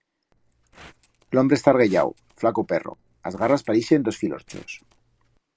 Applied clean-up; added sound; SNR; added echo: neural separator model SepFormer DNS4.